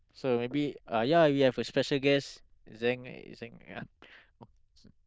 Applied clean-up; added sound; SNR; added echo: neural diffusion model UNIVERSE++.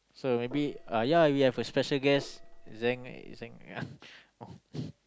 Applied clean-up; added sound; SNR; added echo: none; Gong; 17 dB; none.